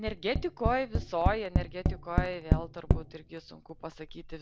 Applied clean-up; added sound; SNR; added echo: none; Tap; -3 dB; none.